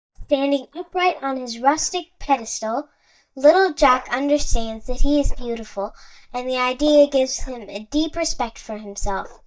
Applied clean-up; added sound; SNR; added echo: neural mask model DeepFilterNet 3.